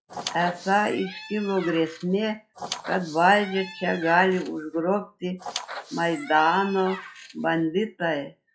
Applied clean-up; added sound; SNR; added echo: classical method log-MMSE.